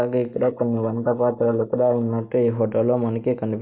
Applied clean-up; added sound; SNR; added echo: neural mask model Resemble Enhance denoiser.